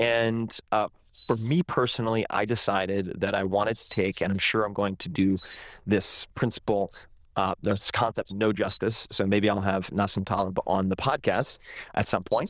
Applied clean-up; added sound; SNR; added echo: neural diffusion model UNIVERSE++.